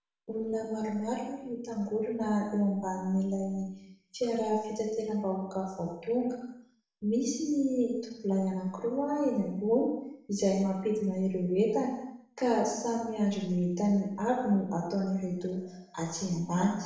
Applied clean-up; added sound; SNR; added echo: none; none; none; reverberation time 0.8 s.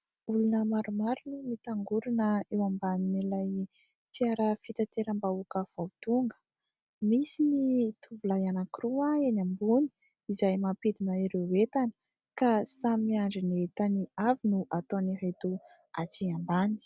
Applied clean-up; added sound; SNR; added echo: none; none; none; none.